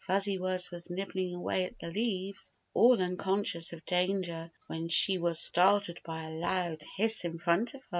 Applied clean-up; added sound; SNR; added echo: none; none; none; none.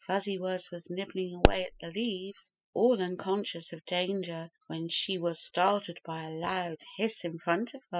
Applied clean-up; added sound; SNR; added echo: classical method spectral subtraction.